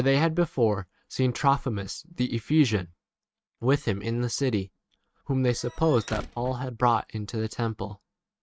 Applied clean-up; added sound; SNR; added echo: neural mask model RNNoise.